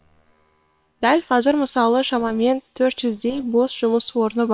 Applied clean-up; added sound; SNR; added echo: neural separator model SepFormer WHAM!.